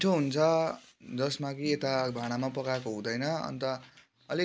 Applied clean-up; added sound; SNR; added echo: none; none; none; none.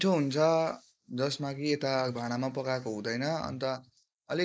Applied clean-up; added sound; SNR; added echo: neural mask model Resemble Enhance denoiser.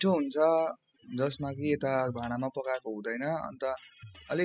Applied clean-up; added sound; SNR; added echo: classical method spectral subtraction.